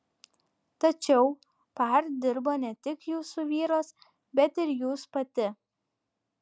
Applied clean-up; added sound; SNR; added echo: none; none; none; none.